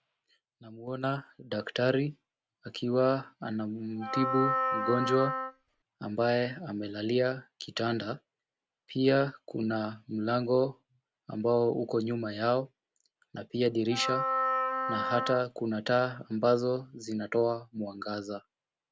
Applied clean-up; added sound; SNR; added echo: none; Wind instrument, woodwind instrument; 1 dB; none.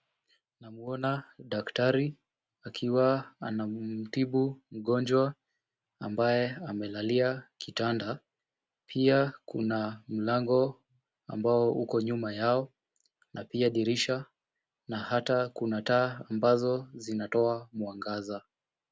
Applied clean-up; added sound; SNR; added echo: none; none; none; none.